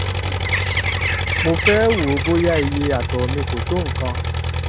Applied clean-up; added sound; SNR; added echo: none; Bird + Engine; -2 dB; none.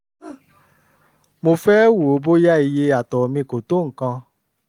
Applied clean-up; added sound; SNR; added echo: none; none; none; none.